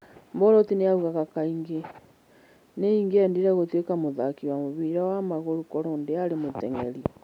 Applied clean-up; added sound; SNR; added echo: none; none; none; none.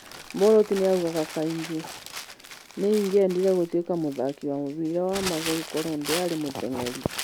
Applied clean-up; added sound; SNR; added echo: none; Crumpling, crinkling; 12 dB; none.